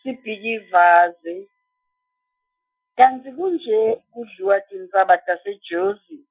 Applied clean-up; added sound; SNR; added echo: classical method Wiener filter.